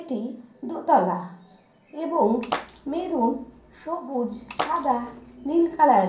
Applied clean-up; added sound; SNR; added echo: none; Splash, splatter; 12 dB; reverberation time 0.6 s.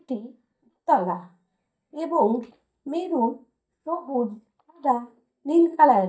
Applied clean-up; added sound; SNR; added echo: neural mask model DeepFilterNet 3.